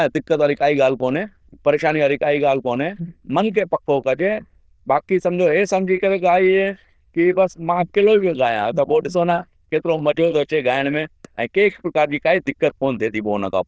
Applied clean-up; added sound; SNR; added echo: neural diffusion model UNIVERSE++.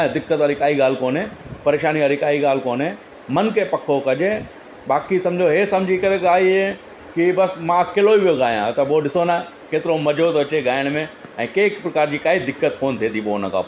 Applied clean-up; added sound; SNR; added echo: none; none; none; none.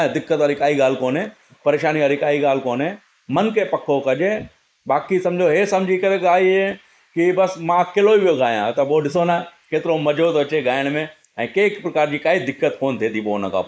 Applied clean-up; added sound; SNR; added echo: neural mask model Resemble Enhance denoiser.